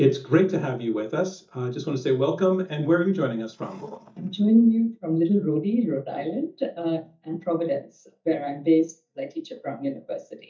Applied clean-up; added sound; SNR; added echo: neural mask model DeepFilterNet 3.